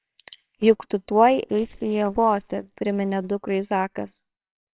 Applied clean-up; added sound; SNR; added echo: neural separator model SepFormer WHAMR!.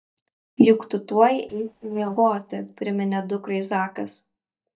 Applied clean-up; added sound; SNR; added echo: neural mask model DeepFilterNet 3.